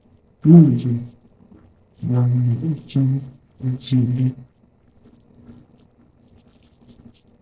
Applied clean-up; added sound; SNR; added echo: neural separator model SepFormer DNS4.